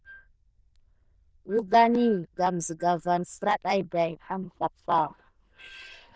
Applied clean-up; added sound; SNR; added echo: neural diffusion model UNIVERSE++.